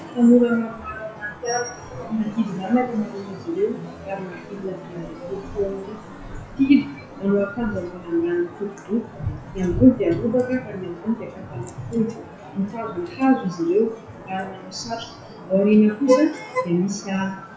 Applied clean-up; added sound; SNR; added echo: classical method WPE with log-MMSE.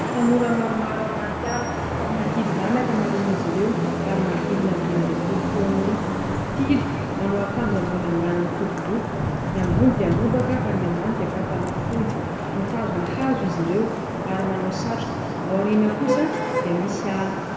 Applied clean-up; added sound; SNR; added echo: none; Traffic noise, roadway noise / Vehicle horn, car horn, honking; 0 dB; reverberation time 2.0 s.